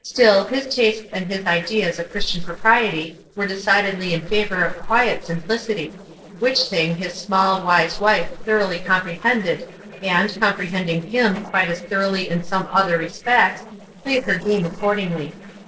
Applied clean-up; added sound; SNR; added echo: neural separator model SepFormer DNS4.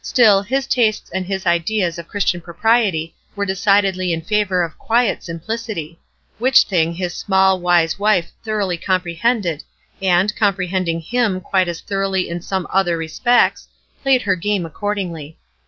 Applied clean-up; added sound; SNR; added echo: none; none; none; none.